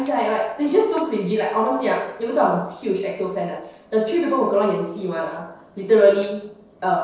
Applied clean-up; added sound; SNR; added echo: neural separator model SepFormer DNS4.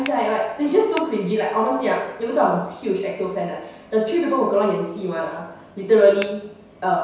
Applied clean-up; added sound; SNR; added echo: none; Finger snapping; 14 dB; reverberation time 0.7 s.